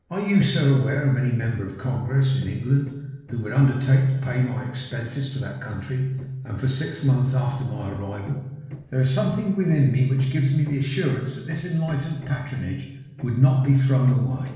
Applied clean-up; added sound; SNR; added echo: neural separator model SepFormer DNS4.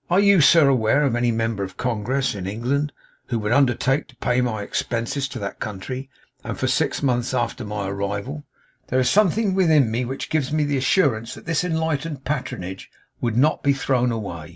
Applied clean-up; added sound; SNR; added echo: none; none; none; none.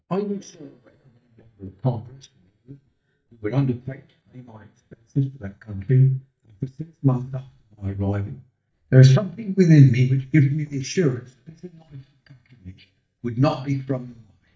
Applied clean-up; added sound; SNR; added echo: neural mask model DeepFilterNet 3.